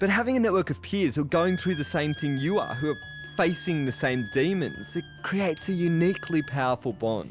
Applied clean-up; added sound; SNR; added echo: none; Wind instrument, woodwind instrument; 18 dB; none.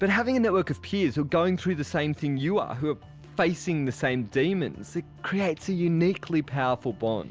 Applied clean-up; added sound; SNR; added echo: none; none; none; none.